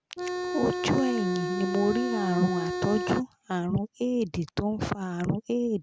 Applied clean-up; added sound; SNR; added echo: none; Organ; 3 dB; none.